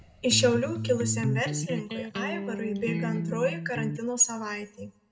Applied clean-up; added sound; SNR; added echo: none; Electric guitar; 3 dB; reverberation time 0.4 s.